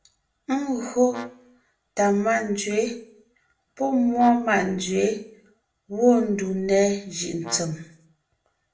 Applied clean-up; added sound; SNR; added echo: none; Brass instrument; 19 dB; reverberation time 0.4 s.